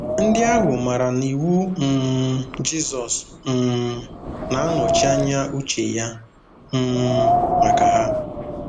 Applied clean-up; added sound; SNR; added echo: none; Wind; 1 dB; none.